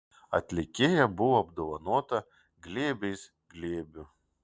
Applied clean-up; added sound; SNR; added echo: none; none; none; none.